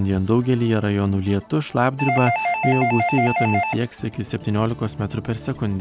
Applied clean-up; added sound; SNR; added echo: none; Doorbell; 3 dB; none.